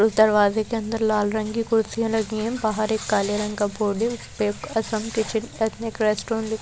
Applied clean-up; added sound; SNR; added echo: none; none; none; none.